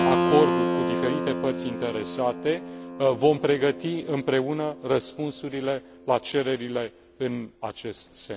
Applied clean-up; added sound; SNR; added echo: none; Keyboard (musical); 4 dB; none.